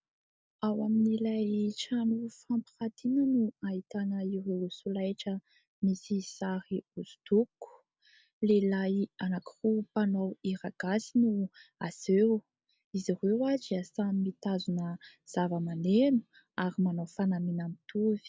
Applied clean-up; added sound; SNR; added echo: none; none; none; none.